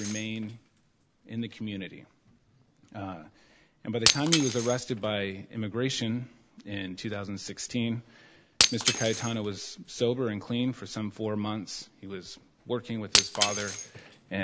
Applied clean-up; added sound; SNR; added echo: none; Shatter; 2 dB; none.